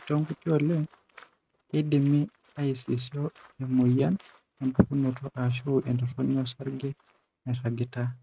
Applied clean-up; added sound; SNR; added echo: neural mask model RNNoise.